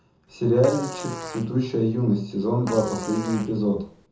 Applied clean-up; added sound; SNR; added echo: none; Fart; 13 dB; reverberation time 0.5 s.